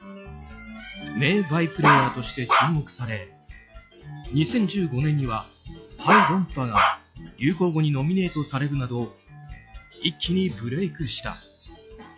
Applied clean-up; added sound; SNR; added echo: classical method log-MMSE.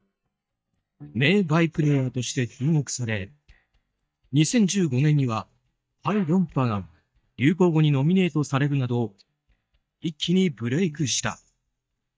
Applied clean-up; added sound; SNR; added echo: neural mask model DeepFilterNet 3.